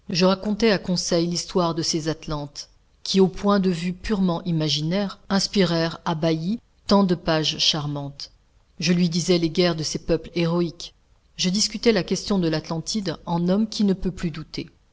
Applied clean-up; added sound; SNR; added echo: none; none; none; none.